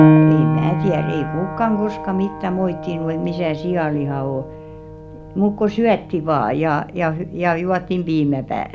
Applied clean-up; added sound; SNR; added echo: none; Piano; 1 dB; none.